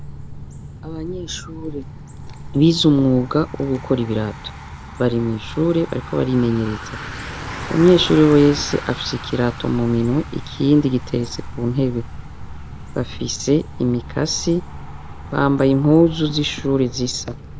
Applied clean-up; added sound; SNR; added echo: none; Bicycle; 12 dB; none.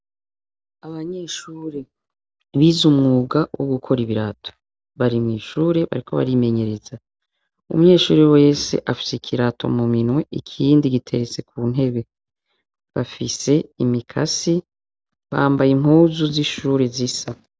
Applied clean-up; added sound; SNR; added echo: none; none; none; none.